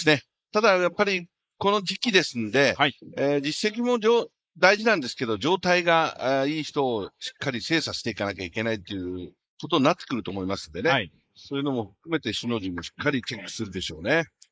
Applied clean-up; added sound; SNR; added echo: neural mask model Resemble Enhance denoiser.